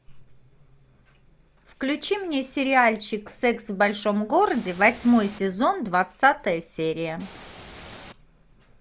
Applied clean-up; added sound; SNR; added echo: none; Ocean / Boat, Water vehicle; 17 dB; none.